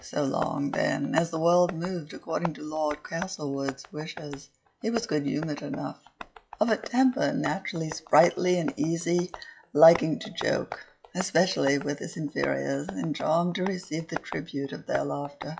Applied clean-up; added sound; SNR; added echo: classical method WPE with log-MMSE.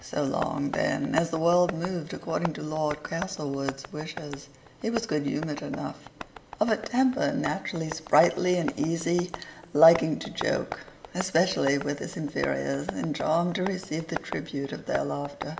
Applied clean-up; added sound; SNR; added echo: none; Tap; 13 dB; reverberation time 2.3 s.